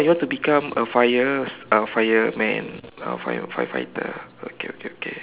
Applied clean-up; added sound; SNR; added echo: none; none; none; none.